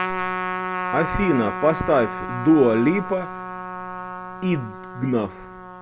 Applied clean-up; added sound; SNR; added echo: none; Trumpet; 7 dB; none.